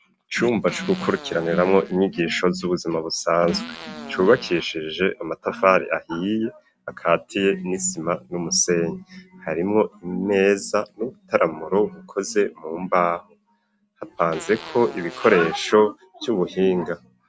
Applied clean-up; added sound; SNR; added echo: none; Fart; 18 dB; none.